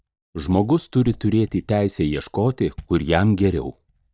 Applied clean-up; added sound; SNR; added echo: neural mask model DeepFilterNet 3.